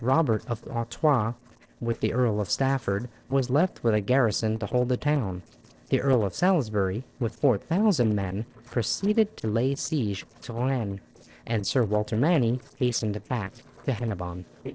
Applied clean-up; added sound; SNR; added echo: neural separator model SepFormer DNS4.